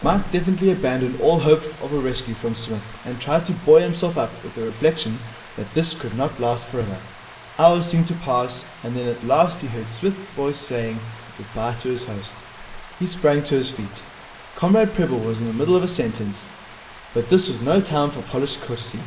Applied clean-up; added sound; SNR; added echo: none; Stream; 19 dB; reverberation time 1.6 s.